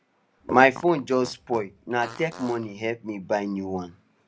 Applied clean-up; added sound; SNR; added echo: none; Fart; 16 dB; none.